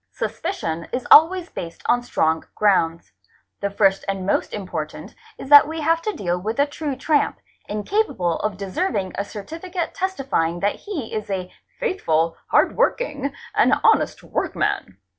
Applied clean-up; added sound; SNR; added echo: none; none; none; none.